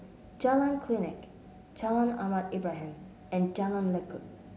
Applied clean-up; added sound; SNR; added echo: none; none; none; none.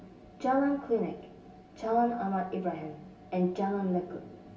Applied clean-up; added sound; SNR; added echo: none; none; none; reverberation time 0.2 s.